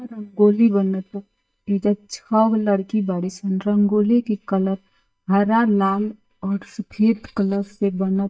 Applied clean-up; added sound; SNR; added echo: neural mask model DeepFilterNet 3.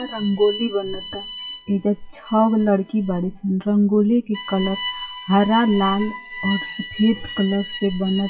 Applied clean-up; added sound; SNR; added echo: classical method WPE with log-MMSE.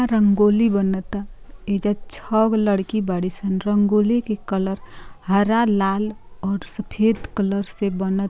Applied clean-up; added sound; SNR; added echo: none; none; none; none.